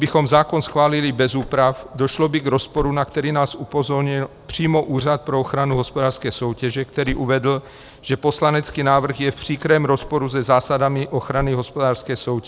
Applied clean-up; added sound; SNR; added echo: none; Car; 20 dB; none.